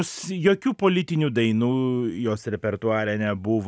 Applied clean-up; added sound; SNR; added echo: none; none; none; none.